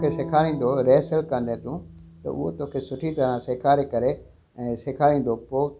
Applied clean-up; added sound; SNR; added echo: none; Bowed string instrument; 17 dB; none.